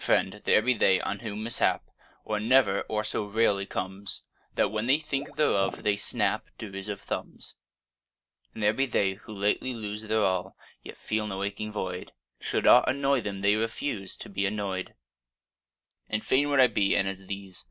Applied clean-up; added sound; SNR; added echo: none; Water / Liquid; 17 dB; none.